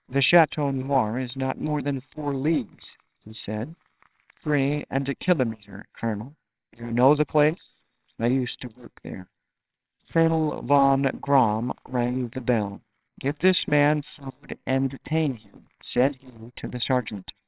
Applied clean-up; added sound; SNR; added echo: neural separator model SepFormer WHAMR!.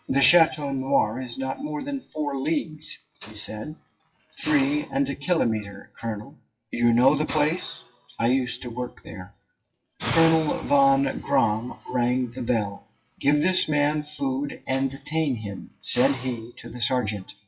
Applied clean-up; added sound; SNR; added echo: classical method WPE with log-MMSE.